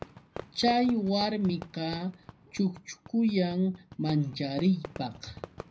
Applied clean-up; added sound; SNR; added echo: none; Fireworks; 16 dB; reverberation time 0.5 s.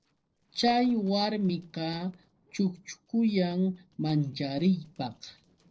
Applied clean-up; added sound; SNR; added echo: neural separator model SepFormer DNS4.